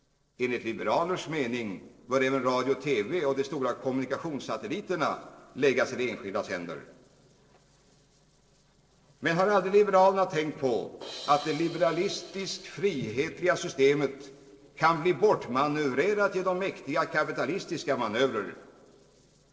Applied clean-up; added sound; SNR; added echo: neural separator model SepFormer DNS4.